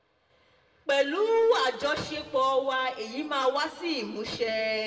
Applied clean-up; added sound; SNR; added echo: none; none; none; reverberation time 1.3 s.